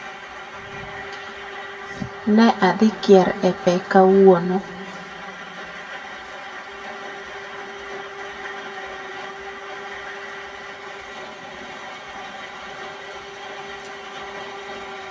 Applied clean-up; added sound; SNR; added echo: none; Wind instrument, woodwind instrument; 20 dB; reverberation time 1.3 s.